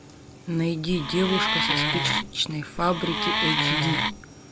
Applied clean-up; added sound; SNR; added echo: none; Wood; -2 dB; none.